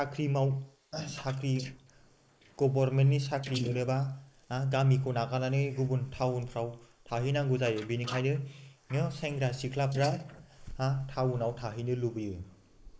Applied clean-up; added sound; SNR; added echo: neural mask model Resemble Enhance denoiser.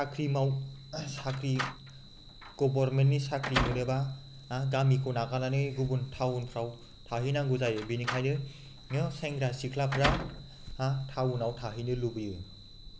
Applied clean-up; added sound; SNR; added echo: none; Slam; 7 dB; none.